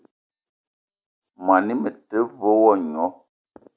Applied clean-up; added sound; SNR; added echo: none; none; none; none.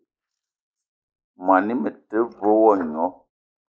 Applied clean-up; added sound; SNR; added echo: neural mask model Resemble Enhance denoiser.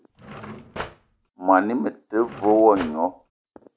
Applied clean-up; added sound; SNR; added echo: none; Cutlery, silverware / Drawer open or close; 15 dB; none.